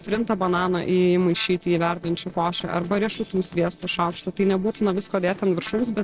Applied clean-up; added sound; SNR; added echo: neural separator model SepFormer DNS4.